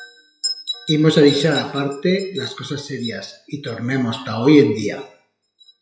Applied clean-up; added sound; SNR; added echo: classical method WPE with log-MMSE.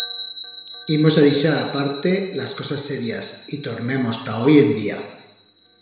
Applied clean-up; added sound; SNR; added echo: none; Bell; 4 dB; reverberation time 1.0 s.